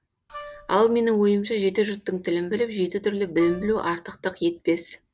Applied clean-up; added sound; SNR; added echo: none; Wind instrument, woodwind instrument; 18 dB; none.